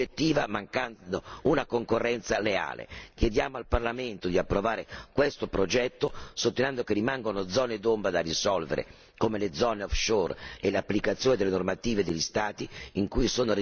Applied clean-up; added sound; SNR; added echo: none; none; none; none.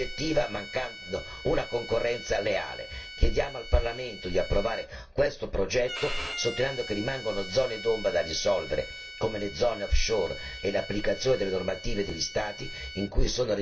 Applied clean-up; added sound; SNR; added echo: none; Bowed string instrument; 13 dB; reverberation time 0.2 s.